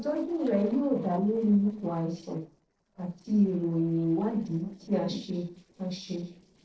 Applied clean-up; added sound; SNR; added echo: neural separator model SepFormer DNS4.